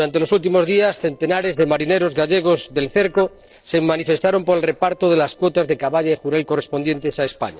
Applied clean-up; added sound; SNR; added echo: neural separator model SepFormer DNS4.